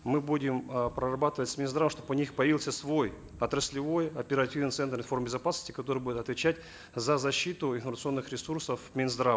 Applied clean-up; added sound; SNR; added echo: none; none; none; none.